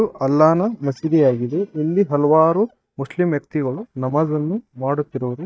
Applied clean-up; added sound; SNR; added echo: neural mask model DeepFilterNet 3.